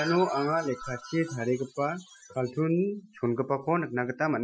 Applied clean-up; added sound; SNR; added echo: classical method Wiener filter.